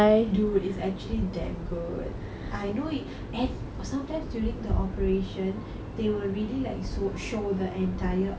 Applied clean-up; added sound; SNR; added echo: none; none; none; none.